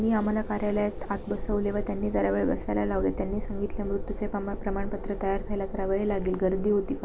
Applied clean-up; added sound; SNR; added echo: none; Mechanical fan; 6 dB; none.